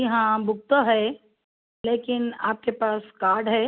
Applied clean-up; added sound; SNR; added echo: none; none; none; none.